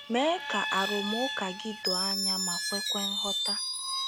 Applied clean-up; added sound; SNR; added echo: none; Screech; -1 dB; none.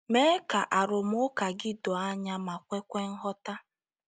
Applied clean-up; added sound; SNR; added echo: none; none; none; none.